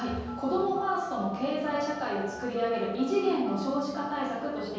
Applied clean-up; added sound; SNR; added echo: none; Telephone; 14 dB; reverberation time 1.3 s.